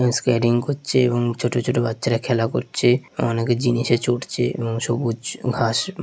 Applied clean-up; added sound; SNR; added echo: none; none; none; none.